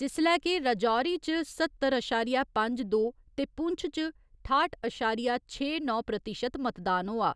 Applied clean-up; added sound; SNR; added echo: none; none; none; none.